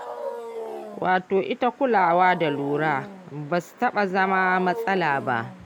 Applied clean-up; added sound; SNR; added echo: none; Wild animals; 12 dB; none.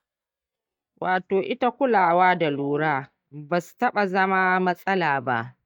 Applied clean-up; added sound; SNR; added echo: neural mask model DeepFilterNet 3.